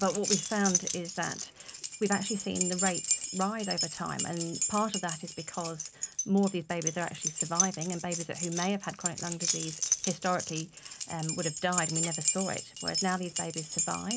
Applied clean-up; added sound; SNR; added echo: none; Keys jangling; 1 dB; none.